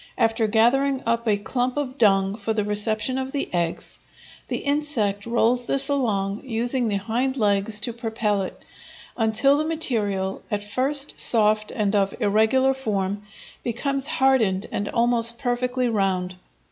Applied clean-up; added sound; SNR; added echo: none; none; none; none.